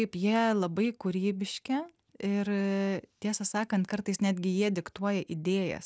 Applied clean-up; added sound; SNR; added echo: none; none; none; none.